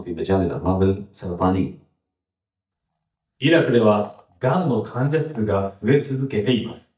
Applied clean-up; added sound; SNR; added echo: neural mask model DeepFilterNet 3.